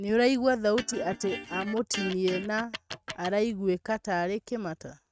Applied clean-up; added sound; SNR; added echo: neural mask model RNNoise.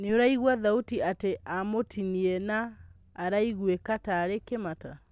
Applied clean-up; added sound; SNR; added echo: none; none; none; none.